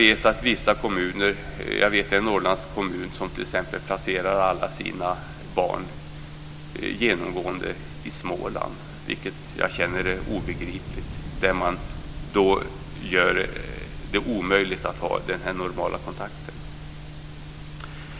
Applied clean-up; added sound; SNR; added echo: none; Thunder / Explosion; 16 dB; none.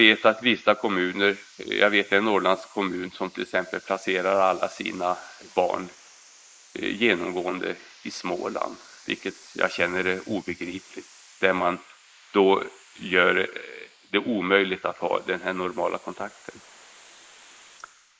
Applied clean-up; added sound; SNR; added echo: neural mask model Resemble Enhance denoiser.